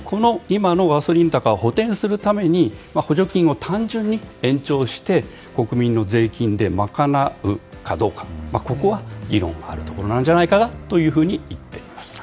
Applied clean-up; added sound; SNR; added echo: none; none; none; none.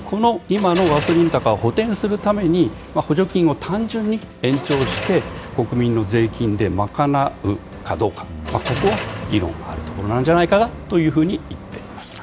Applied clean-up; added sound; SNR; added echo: none; Car; 13 dB; none.